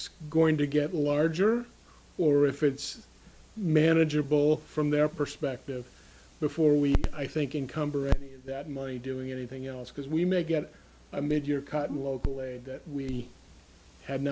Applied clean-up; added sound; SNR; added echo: none; none; none; none.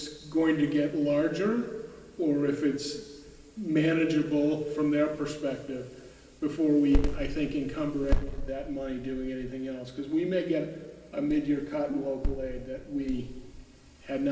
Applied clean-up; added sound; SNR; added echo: none; none; none; reverberation time 2.6 s.